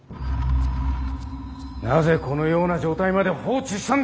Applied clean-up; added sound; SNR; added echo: none; none; none; none.